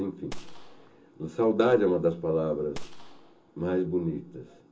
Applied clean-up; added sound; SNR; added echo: none; Gunshot, gunfire; 13 dB; reverberation time 0.2 s.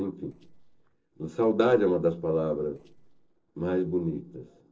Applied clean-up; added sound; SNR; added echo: neural separator model SepFormer DNS4.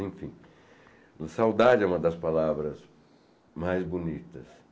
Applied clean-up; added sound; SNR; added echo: none; none; none; none.